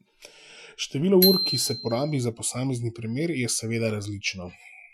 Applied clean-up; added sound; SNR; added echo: classical method Wiener filter.